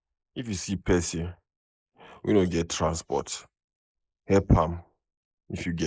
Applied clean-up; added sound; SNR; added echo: neural mask model Resemble Enhance denoiser.